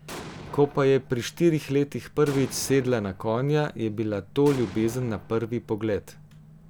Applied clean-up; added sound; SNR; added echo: none; Explosion; 19 dB; none.